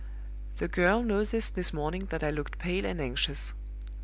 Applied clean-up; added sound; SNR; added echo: none; none; none; none.